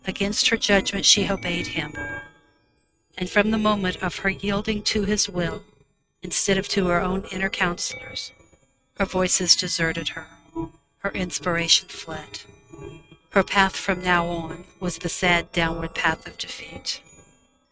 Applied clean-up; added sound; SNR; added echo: neural mask model RNNoise.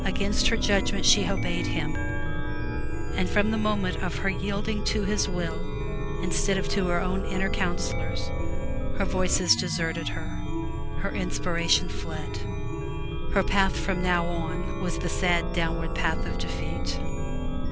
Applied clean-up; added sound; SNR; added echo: none; Chime; -3 dB; none.